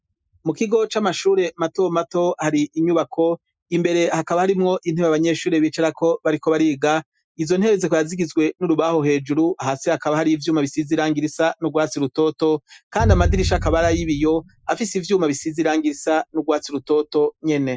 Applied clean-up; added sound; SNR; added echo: classical method Wiener filter.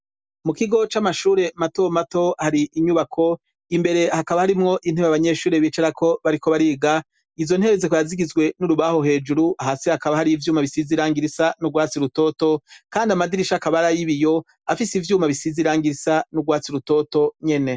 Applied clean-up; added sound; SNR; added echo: none; none; none; none.